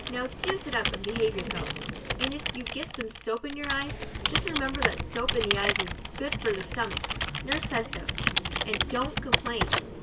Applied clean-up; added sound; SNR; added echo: none; Computer keyboard; -2 dB; reverberation time 0.2 s.